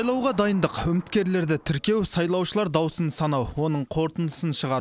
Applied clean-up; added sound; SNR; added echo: none; none; none; none.